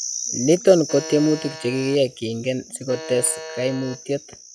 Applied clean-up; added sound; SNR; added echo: classical method log-MMSE.